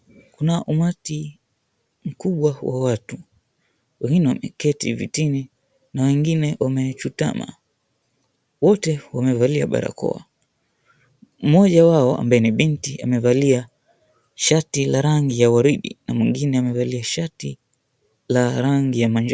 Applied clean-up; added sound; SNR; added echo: none; none; none; none.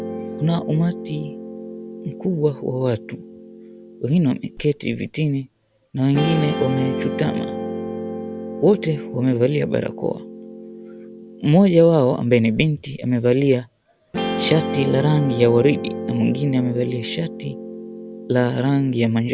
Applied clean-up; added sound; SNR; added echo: none; Guitar; 9 dB; none.